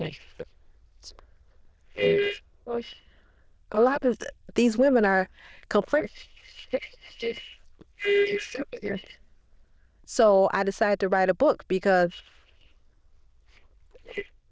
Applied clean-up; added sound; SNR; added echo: neural diffusion model UNIVERSE++.